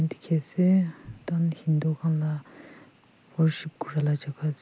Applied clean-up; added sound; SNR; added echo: none; none; none; none.